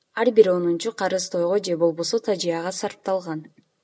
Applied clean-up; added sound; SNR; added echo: none; none; none; none.